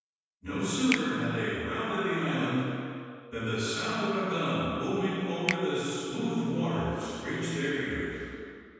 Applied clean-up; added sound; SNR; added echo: none; Finger snapping; 11 dB; reverberation time 2.1 s.